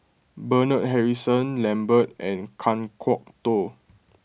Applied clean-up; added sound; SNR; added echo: none; none; none; none.